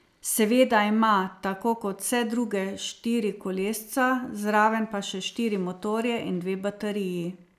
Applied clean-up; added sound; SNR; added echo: none; none; none; none.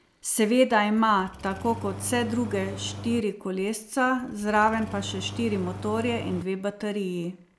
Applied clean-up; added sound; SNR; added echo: none; Engine starting; 12 dB; none.